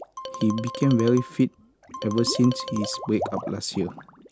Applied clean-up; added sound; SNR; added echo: none; Water / Liquid + Marimba, xylophone; 11 dB; none.